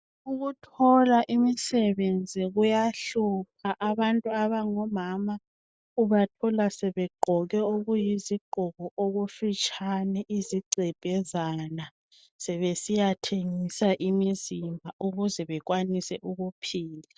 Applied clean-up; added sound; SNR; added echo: none; none; none; none.